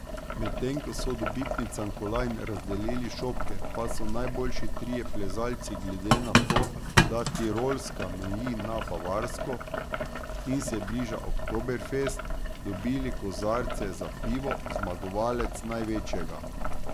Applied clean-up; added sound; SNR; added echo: none; Boiling; -3 dB; none.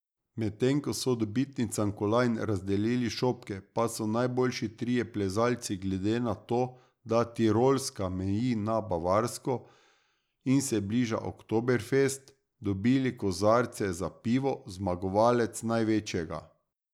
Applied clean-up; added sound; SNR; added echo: none; none; none; none.